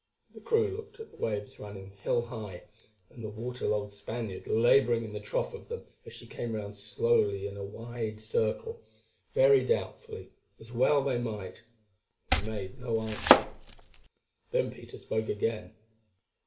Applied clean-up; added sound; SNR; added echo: none; Domestic sounds, home sounds; -3 dB; reverberation time 0.3 s.